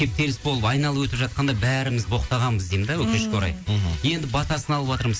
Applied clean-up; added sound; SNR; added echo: none; none; none; none.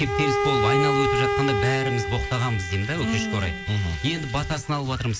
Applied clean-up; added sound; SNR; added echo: none; Bowed string instrument; 1 dB; none.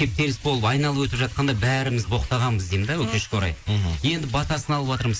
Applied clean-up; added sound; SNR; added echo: neural mask model Resemble Enhance denoiser.